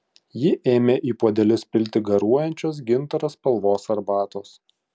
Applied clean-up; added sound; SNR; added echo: none; none; none; none.